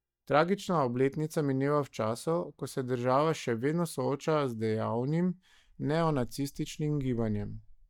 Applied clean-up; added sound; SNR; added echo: neural mask model DeepFilterNet 3.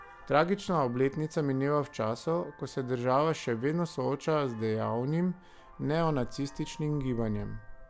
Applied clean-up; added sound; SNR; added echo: none; Vehicle horn, car horn, honking; 17 dB; none.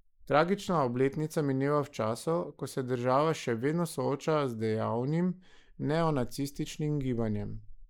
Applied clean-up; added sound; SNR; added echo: neural mask model Resemble Enhance denoiser.